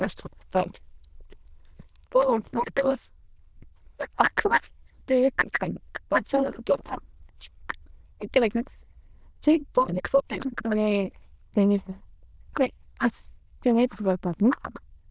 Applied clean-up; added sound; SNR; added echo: neural diffusion model UNIVERSE++.